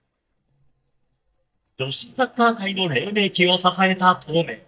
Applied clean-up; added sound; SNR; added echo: neural mask model DeepFilterNet 3.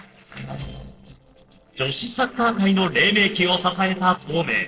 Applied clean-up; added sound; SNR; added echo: neural separator model SepFormer DNS4.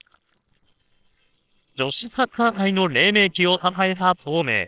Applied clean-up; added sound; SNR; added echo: neural separator model SepFormer WHAMR!.